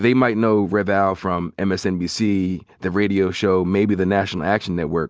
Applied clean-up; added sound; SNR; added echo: none; none; none; none.